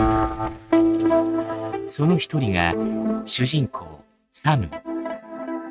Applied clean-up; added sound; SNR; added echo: neural mask model RNNoise.